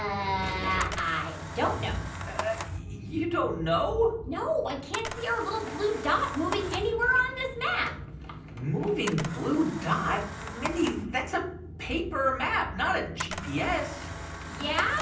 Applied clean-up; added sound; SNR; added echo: none; Camera; 12 dB; reverberation time 0.6 s.